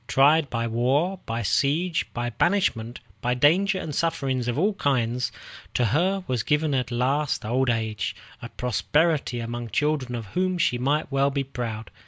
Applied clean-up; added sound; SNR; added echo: none; none; none; none.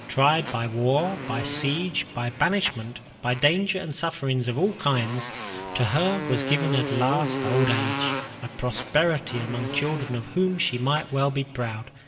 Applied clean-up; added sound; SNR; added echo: none; Motorcycle; 8 dB; reverberation time 2.5 s.